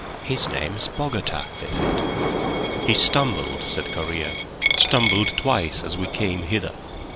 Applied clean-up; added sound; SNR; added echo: none; Thunder / Rain + Coin (dropping); 2 dB; none.